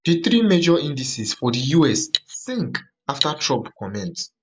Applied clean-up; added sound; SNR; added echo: none; Cutlery, silverware; 8 dB; none.